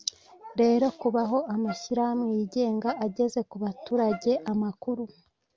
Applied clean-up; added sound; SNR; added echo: none; Wind instrument, woodwind instrument; 16 dB; none.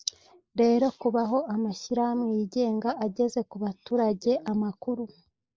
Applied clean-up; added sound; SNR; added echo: neural mask model Resemble Enhance denoiser.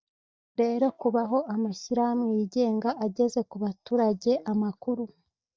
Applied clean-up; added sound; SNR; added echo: neural mask model DeepFilterNet 3.